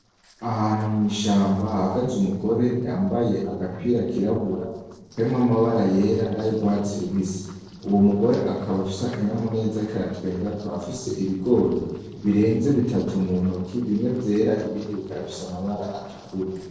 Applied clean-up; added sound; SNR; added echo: neural separator model SepFormer DNS4.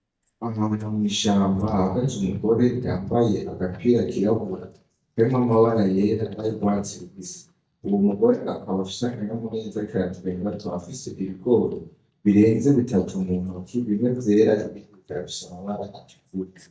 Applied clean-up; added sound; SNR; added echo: neural mask model DeepFilterNet 3.